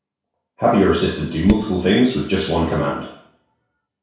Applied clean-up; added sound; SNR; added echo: none; Hammer; 5 dB; reverberation time 0.6 s.